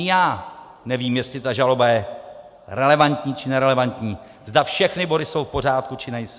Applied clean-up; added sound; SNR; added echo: none; none; none; none.